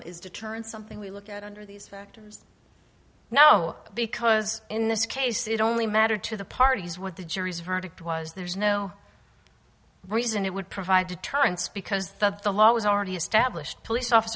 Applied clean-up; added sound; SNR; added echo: none; none; none; none.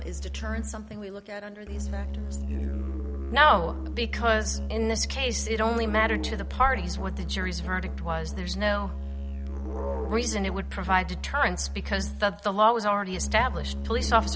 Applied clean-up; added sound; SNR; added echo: none; Musical instrument; 4 dB; none.